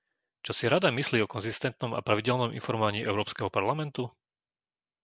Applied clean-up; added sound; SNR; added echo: none; none; none; none.